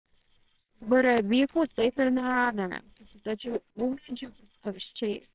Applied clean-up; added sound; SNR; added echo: neural separator model SepFormer WHAMR!.